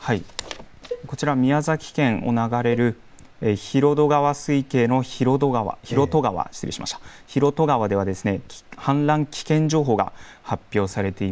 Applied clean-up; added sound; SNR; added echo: none; Cowbell; 17 dB; none.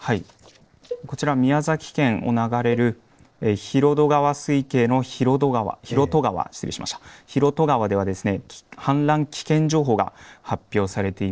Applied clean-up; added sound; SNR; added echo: neural separator model SepFormer DNS4.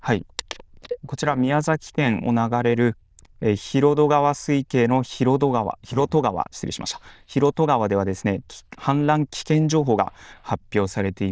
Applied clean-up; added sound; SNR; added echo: neural diffusion model UNIVERSE++.